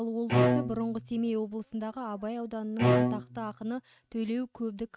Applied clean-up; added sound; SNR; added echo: neural mask model RNNoise.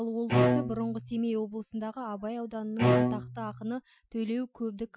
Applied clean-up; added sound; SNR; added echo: classical method Wiener filter.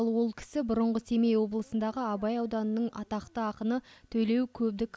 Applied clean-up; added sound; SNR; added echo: none; none; none; none.